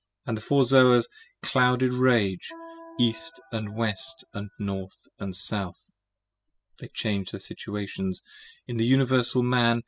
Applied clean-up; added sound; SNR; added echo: classical method spectral subtraction.